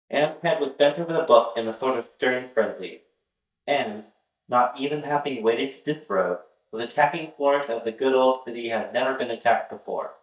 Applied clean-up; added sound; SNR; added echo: neural mask model DeepFilterNet 3.